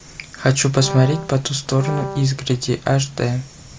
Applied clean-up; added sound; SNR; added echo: none; Brass instrument; 11 dB; none.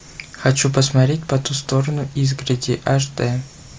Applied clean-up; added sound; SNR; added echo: none; none; none; none.